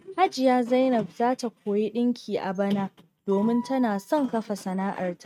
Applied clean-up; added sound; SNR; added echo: neural mask model RNNoise.